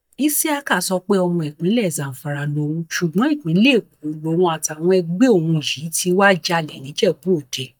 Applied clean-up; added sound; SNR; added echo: neural mask model DeepFilterNet 3.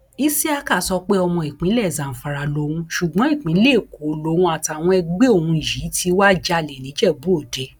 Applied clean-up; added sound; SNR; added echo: none; none; none; none.